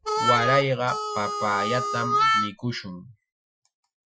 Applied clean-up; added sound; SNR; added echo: classical method Wiener filter.